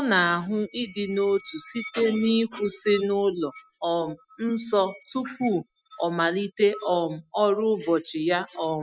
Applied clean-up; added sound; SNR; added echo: classical method spectral subtraction.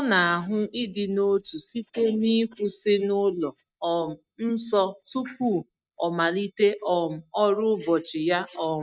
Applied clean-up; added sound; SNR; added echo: neural mask model DeepFilterNet 3.